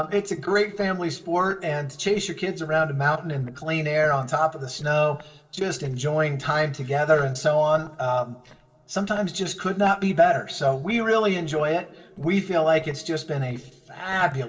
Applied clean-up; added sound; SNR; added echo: neural separator model SepFormer DNS4.